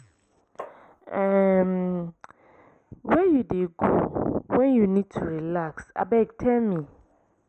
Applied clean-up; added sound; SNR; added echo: none; Tap; 17 dB; none.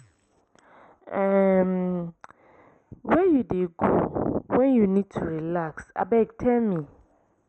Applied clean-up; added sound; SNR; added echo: none; none; none; none.